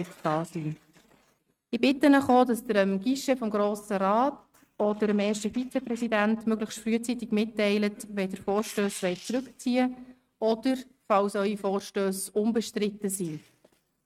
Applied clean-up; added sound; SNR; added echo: neural mask model RNNoise.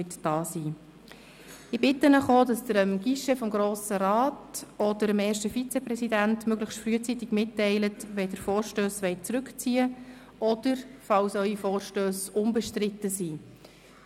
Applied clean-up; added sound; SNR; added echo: none; none; none; none.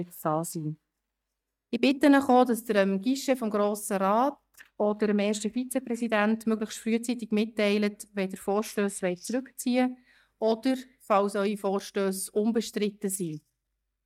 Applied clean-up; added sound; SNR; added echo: neural mask model DeepFilterNet 3.